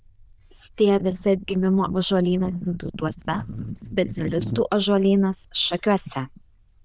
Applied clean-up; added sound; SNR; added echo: neural diffusion model UNIVERSE++.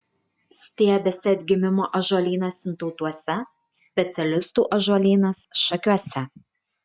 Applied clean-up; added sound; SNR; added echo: none; none; none; none.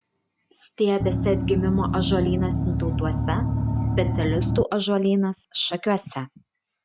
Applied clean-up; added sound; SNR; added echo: none; Engine; -2 dB; none.